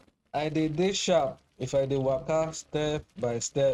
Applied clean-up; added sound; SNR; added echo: neural mask model RNNoise.